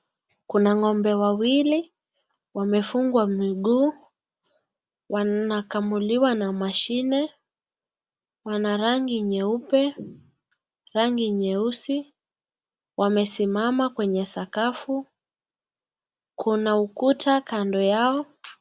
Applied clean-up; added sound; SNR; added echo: none; none; none; none.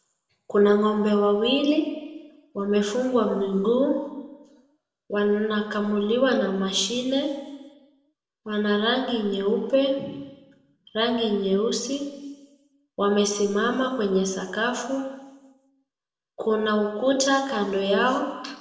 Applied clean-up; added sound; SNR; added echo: none; none; none; reverberation time 1.1 s.